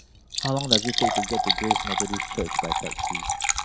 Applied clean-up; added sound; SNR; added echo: none; Liquid; -4 dB; none.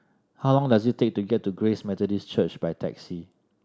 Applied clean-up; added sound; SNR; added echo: none; none; none; none.